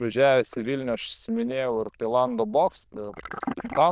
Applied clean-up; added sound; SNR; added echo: neural diffusion model UNIVERSE++.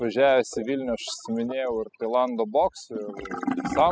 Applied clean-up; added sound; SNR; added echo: classical method spectral subtraction.